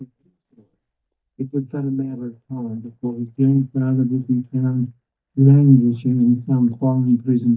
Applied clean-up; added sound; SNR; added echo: neural mask model DeepFilterNet 3.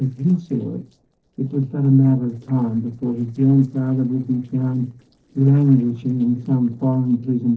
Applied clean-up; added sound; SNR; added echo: neural separator model SepFormer DNS4.